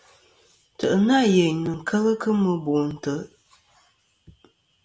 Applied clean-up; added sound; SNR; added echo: none; none; none; none.